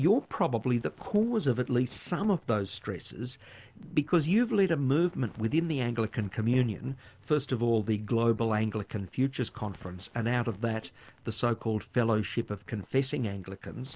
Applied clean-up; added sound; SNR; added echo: neural separator model SepFormer DNS4.